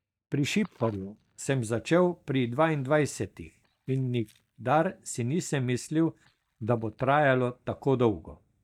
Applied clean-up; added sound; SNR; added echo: neural mask model DeepFilterNet 3.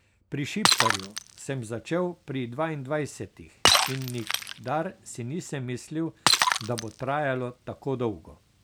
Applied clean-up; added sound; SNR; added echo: none; Shatter; -2 dB; none.